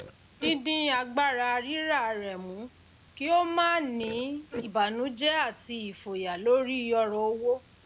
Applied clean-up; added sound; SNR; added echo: none; Burping, eructation; 18 dB; none.